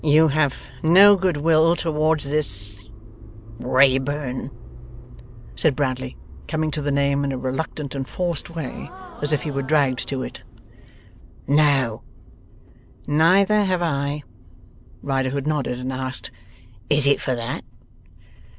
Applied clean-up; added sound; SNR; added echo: none; Motor vehicle (road) + Gasp; 17 dB; none.